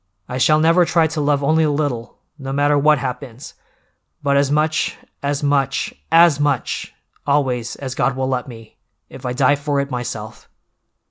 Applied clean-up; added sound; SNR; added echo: none; none; none; none.